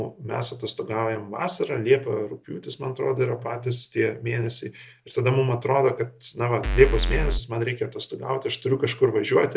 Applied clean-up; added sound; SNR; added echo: none; Bass drum / Keyboard (musical); -1 dB; none.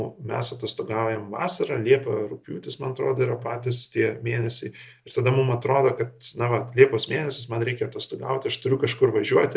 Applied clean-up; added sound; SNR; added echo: none; none; none; none.